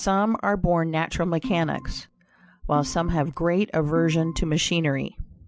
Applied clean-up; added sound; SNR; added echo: none; Organ; 15 dB; none.